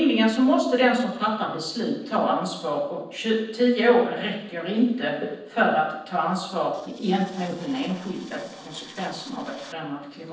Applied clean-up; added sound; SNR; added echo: neural separator model SepFormer DNS4.